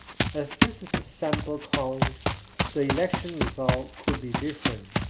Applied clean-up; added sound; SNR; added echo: none; Run; -4 dB; none.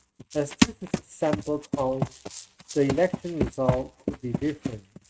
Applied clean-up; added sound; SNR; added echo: neural mask model RNNoise.